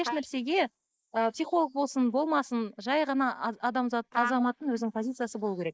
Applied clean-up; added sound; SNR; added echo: neural mask model Resemble Enhance denoiser.